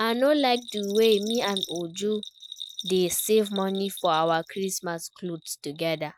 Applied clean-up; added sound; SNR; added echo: neural mask model RNNoise.